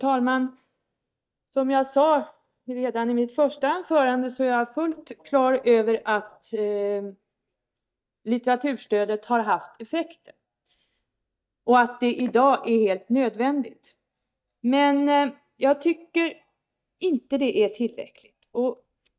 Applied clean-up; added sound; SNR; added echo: neural mask model DeepFilterNet 3.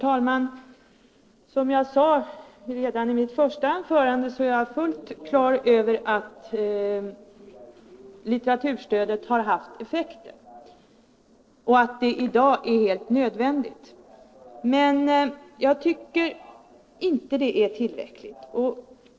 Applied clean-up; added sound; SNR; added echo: neural separator model SepFormer DNS4.